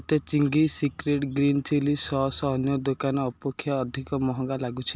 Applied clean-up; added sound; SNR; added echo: none; none; none; none.